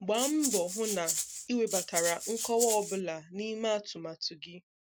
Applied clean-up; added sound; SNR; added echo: none; Rattle (instrument); 3 dB; none.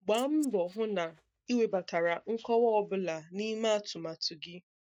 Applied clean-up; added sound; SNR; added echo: neural mask model DeepFilterNet 3.